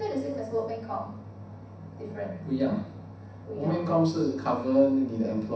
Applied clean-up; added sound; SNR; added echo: none; Brass instrument; 19 dB; reverberation time 0.7 s.